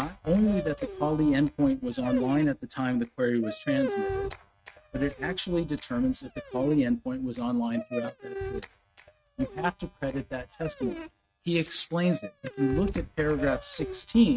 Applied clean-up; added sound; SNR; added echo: neural mask model RNNoise.